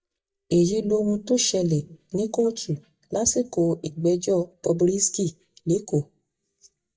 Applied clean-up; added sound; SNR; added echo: neural mask model DeepFilterNet 3.